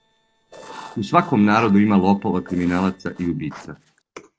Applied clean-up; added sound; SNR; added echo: neural separator model SepFormer DNS4.